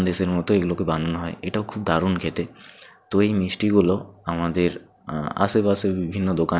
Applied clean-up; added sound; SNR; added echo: none; none; none; none.